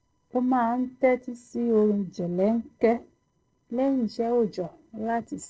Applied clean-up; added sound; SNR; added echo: neural separator model SepFormer DNS4.